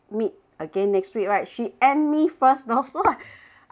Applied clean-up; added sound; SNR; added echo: none; none; none; none.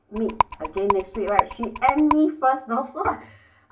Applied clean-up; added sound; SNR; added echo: none; Rattle; 2 dB; reverberation time 0.3 s.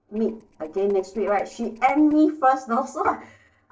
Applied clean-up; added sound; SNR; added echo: neural separator model SepFormer DNS4.